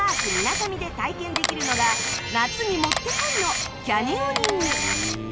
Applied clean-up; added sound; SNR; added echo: none; Camera; 2 dB; none.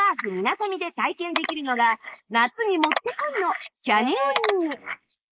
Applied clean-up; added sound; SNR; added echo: neural mask model Resemble Enhance denoiser.